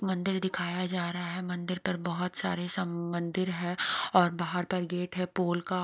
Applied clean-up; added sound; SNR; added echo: none; none; none; none.